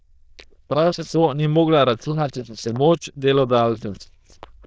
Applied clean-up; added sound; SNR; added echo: neural diffusion model UNIVERSE++.